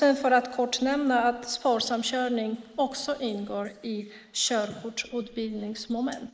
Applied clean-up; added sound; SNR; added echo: neural mask model Resemble Enhance denoiser.